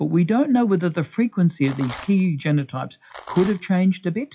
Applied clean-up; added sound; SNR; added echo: classical method WPE with log-MMSE.